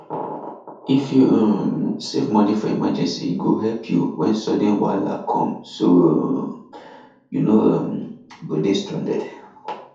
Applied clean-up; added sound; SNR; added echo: none; none; none; reverberation time 0.6 s.